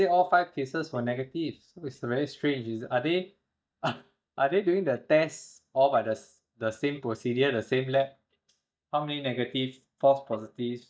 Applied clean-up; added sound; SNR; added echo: neural mask model DeepFilterNet 3.